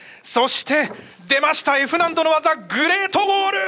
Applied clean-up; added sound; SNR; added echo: none; none; none; none.